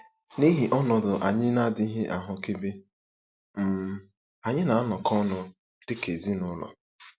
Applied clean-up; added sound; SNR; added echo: none; none; none; none.